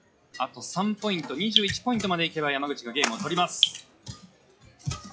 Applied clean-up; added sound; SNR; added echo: classical method log-MMSE.